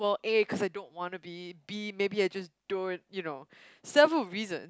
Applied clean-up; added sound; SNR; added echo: none; none; none; none.